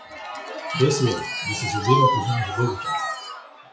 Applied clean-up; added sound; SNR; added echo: classical method WPE with log-MMSE.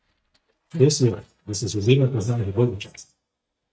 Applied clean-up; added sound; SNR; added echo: neural mask model DeepFilterNet 3.